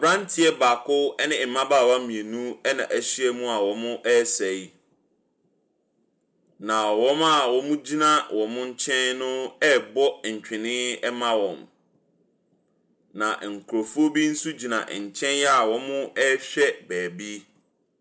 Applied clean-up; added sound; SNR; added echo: none; none; none; none.